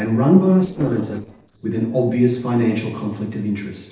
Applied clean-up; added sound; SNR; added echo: neural separator model SepFormer DNS4.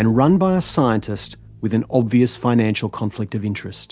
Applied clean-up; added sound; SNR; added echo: none; none; none; none.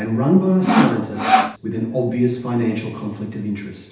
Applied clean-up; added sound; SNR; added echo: none; Sawing; -3 dB; reverberation time 0.9 s.